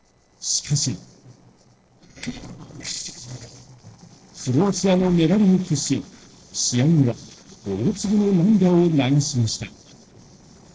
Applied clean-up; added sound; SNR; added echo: neural separator model SepFormer DNS4.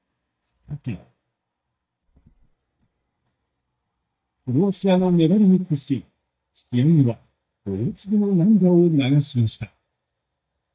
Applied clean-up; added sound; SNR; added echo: neural mask model DeepFilterNet 3.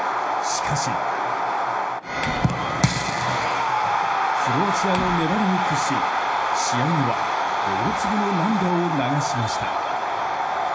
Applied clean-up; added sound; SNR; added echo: none; Typing; 12 dB; reverberation time 0.4 s.